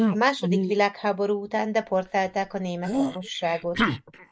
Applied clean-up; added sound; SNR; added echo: neural mask model Resemble Enhance denoiser.